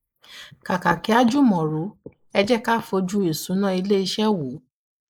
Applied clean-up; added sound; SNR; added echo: neural mask model Resemble Enhance denoiser.